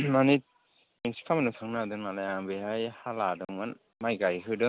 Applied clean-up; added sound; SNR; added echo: none; none; none; none.